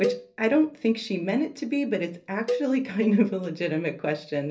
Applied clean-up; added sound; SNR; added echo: none; Cowbell; 10 dB; reverberation time 0.3 s.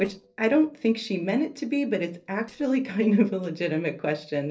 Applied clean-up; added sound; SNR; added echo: neural separator model SepFormer DNS4.